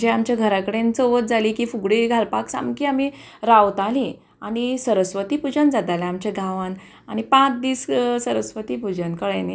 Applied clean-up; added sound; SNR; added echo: none; none; none; none.